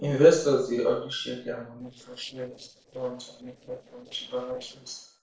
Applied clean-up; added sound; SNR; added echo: neural separator model SepFormer DNS4.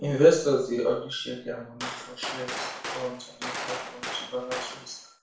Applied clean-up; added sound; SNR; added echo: none; Gunshot, gunfire; 9 dB; reverberation time 0.5 s.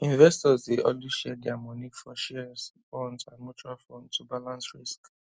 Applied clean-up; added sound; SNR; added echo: none; none; none; none.